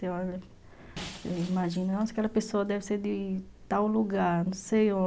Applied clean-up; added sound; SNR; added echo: none; Shatter; 20 dB; none.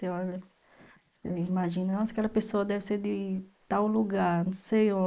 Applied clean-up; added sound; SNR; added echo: neural mask model Resemble Enhance denoiser.